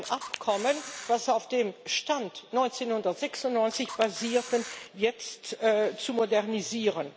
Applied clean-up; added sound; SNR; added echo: none; Camera; 12 dB; none.